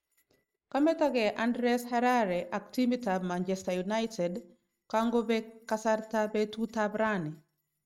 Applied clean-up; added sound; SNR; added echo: neural mask model RNNoise.